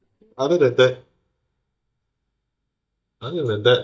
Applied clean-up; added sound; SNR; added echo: neural mask model DeepFilterNet 3.